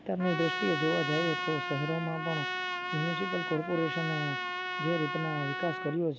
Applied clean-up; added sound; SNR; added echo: none; Trumpet; 3 dB; none.